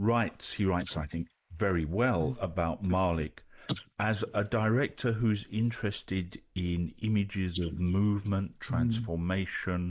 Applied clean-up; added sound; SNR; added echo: neural mask model Resemble Enhance denoiser.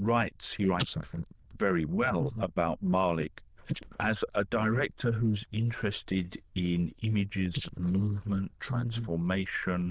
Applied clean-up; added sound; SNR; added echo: neural diffusion model UNIVERSE++.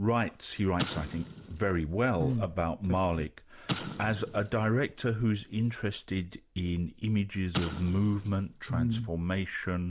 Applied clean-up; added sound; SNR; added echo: none; Explosion; 11 dB; none.